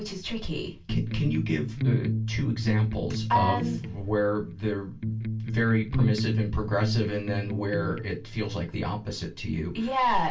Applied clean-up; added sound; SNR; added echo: none; Electric guitar; 2 dB; reverberation time 0.2 s.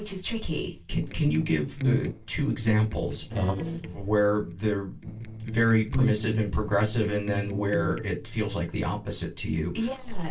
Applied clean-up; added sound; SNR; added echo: neural separator model SepFormer DNS4.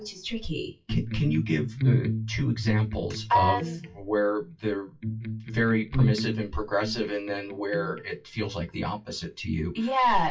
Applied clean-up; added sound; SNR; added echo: classical method WPE with log-MMSE.